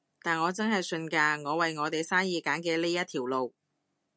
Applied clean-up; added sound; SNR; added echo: none; none; none; none.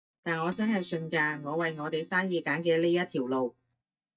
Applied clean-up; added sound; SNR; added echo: neural mask model DeepFilterNet 3.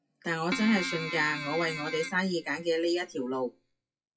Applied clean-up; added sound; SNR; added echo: classical method WPE with log-MMSE.